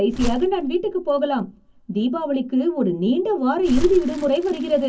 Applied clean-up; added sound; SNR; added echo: none; Crumpling, crinkling; 10 dB; reverberation time 0.3 s.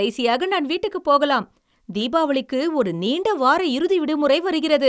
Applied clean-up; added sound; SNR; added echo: none; none; none; none.